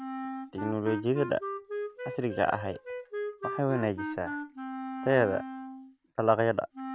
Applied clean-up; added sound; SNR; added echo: none; Wind instrument, woodwind instrument; 7 dB; none.